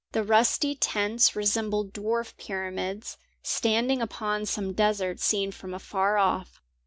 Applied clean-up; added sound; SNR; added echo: none; none; none; none.